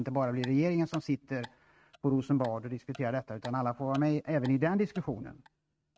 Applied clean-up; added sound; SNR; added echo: neural mask model RNNoise.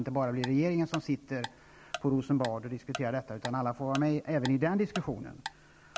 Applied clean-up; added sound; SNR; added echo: none; Tick-tock; 13 dB; none.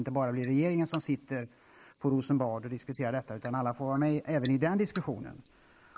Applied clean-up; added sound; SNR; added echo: neural mask model Resemble Enhance denoiser.